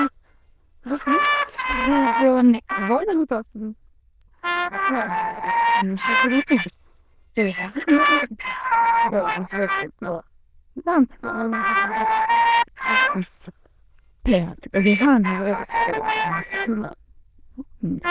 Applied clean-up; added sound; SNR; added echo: neural diffusion model UNIVERSE++.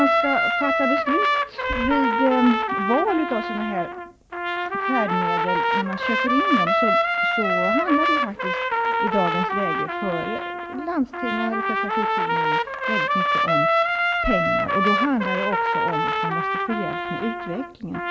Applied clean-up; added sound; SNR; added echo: none; Trumpet; -4 dB; none.